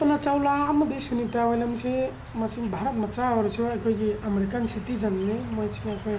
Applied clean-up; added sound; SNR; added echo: none; Insect; 13 dB; none.